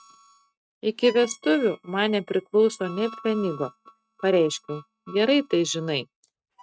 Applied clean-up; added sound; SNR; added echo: neural mask model RNNoise.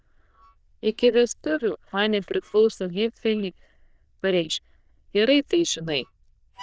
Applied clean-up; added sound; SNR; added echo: neural diffusion model UNIVERSE++.